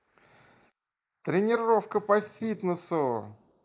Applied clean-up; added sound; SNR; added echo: neural mask model Resemble Enhance denoiser.